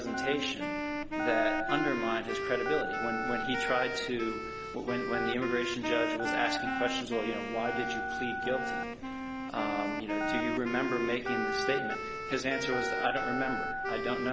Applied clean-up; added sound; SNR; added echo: none; Telephone + Wind instrument, woodwind instrument; 0 dB; none.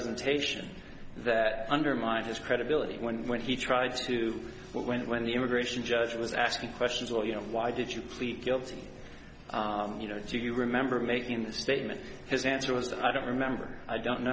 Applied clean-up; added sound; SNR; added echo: none; none; none; none.